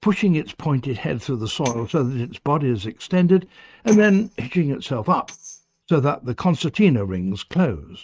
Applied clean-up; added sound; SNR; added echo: neural mask model RNNoise.